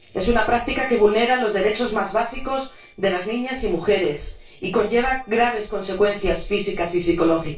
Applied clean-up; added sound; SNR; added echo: neural separator model SepFormer DNS4.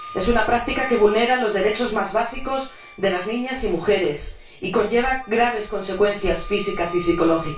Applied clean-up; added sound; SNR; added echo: none; Wind instrument, woodwind instrument; 19 dB; reverberation time 0.3 s.